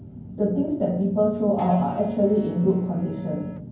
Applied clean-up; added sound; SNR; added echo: none; Electric guitar; 18 dB; reverberation time 0.9 s.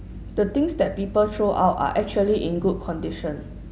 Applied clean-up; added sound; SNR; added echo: none; none; none; none.